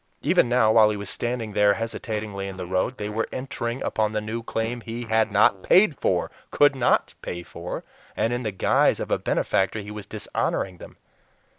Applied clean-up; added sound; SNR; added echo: neural mask model Resemble Enhance denoiser.